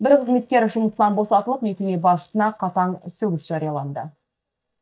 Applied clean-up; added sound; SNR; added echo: neural mask model DeepFilterNet 3.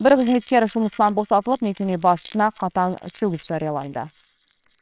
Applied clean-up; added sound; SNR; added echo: neural separator model SepFormer WHAMR!.